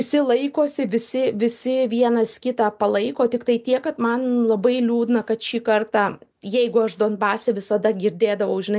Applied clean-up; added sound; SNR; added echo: none; none; none; none.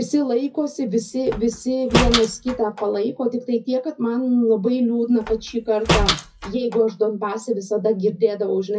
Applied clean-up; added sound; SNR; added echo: classical method WPE with log-MMSE.